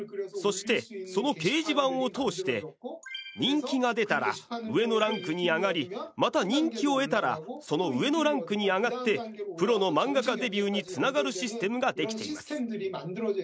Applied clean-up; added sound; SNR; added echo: none; none; none; none.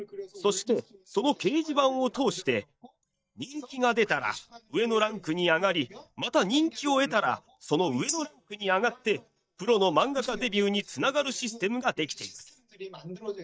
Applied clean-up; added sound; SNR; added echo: neural mask model DeepFilterNet 3.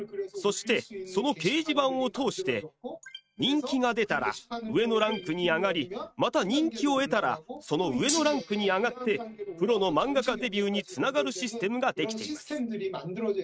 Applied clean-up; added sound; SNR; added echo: neural mask model RNNoise.